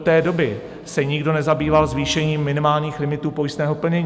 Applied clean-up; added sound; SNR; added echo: none; Organ; 17 dB; none.